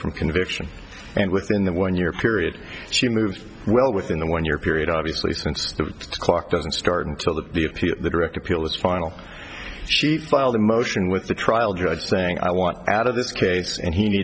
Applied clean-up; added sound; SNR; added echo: none; none; none; none.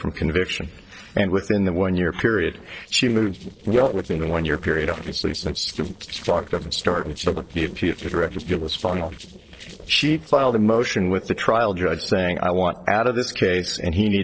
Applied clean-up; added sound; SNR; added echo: neural separator model SepFormer DNS4.